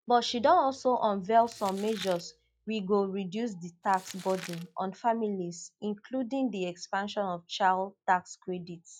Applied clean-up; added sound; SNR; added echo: classical method log-MMSE.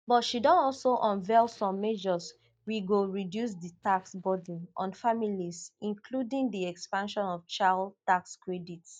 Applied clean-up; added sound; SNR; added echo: neural mask model DeepFilterNet 3.